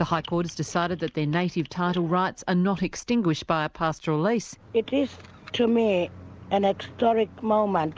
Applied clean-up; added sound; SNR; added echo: none; none; none; none.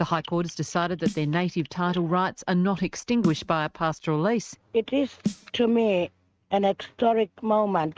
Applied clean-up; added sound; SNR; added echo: neural mask model RNNoise.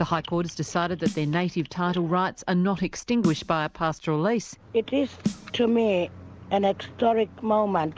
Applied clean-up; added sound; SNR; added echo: none; Snare drum; 12 dB; none.